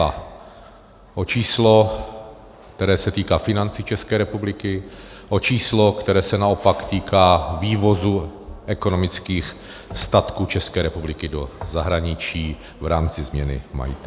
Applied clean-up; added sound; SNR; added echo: none; none; none; none.